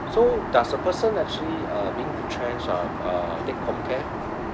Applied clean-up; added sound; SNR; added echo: none; Aircraft; 4 dB; none.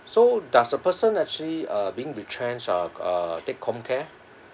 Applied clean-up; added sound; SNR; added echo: none; none; none; none.